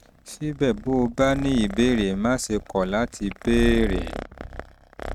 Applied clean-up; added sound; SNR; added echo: neural mask model RNNoise.